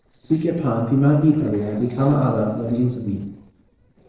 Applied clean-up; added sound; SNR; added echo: neural separator model SepFormer DNS4.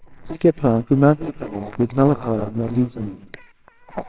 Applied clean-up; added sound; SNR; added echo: neural separator model SepFormer WHAMR!.